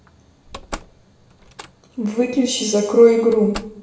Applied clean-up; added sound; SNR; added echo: none; Slam; 19 dB; reverberation time 0.9 s.